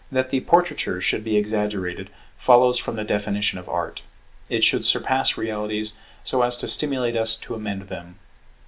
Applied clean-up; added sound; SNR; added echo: none; none; none; none.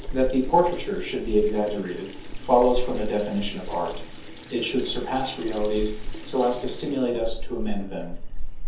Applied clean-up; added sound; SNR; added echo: none; Sink (filling or washing) / Water tap, faucet; 3 dB; reverberation time 0.5 s.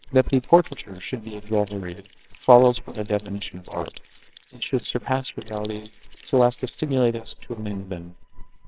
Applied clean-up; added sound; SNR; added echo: neural separator model SepFormer WHAMR!.